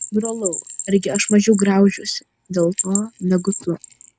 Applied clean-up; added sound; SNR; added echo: none; Bell; 10 dB; none.